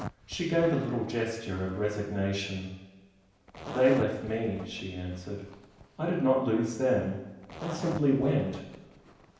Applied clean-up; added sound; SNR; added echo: none; Zipper (clothing); 15 dB; reverberation time 0.9 s.